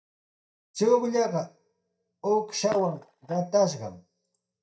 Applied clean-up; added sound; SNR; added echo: neural mask model DeepFilterNet 3.